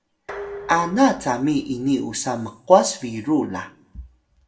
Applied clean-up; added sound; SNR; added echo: none; Dishes, pots, and pans; 18 dB; reverberation time 0.3 s.